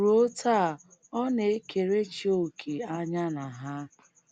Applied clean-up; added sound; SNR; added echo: none; none; none; none.